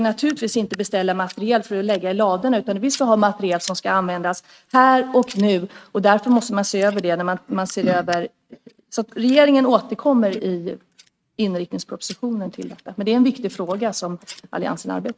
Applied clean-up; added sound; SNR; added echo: neural mask model RNNoise.